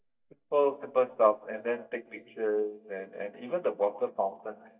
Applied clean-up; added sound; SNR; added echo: neural mask model DeepFilterNet 3.